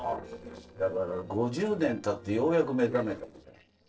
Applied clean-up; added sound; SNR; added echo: neural separator model SepFormer DNS4.